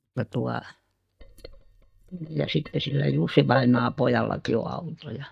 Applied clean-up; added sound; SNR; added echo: neural mask model DeepFilterNet 3.